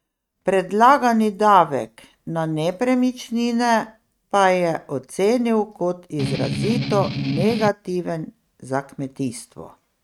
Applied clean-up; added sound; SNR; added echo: neural mask model RNNoise.